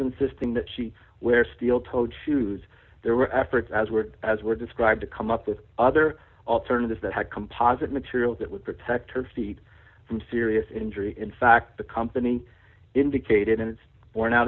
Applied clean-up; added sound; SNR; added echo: none; none; none; none.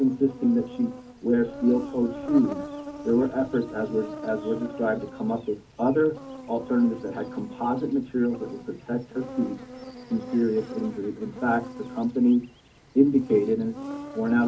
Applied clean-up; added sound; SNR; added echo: none; Insect; 13 dB; reverberation time 0.3 s.